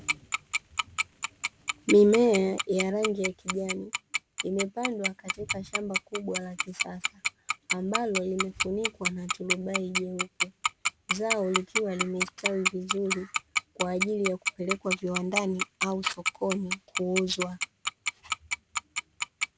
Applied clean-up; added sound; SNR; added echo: none; Tick-tock; 3 dB; none.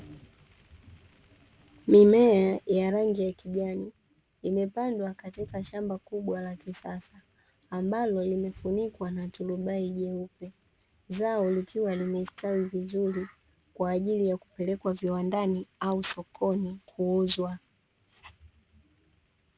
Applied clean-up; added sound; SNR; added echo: none; none; none; none.